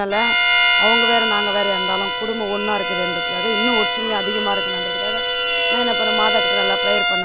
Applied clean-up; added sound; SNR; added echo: none; Bowed string instrument + Bowed string instrument; -5 dB; none.